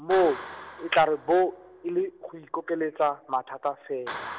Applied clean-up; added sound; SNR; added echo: none; Clapping; 16 dB; none.